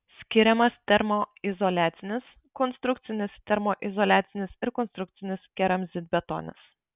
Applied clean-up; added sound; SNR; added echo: none; none; none; none.